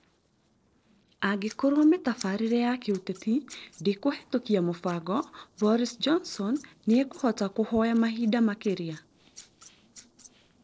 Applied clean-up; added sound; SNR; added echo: neural separator model SepFormer DNS4.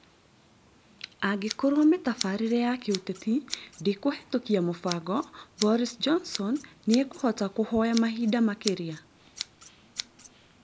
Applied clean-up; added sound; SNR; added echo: none; Scissors; 14 dB; none.